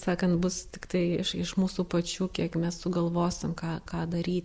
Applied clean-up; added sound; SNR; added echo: none; none; none; none.